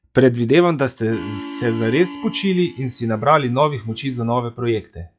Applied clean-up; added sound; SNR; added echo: classical method log-MMSE.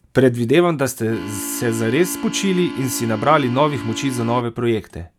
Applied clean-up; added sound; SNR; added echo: none; Organ; 11 dB; none.